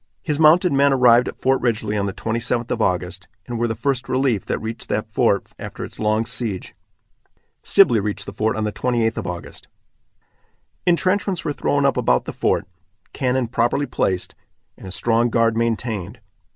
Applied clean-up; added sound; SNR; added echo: none; none; none; none.